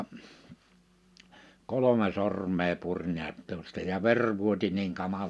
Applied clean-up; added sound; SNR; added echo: none; none; none; none.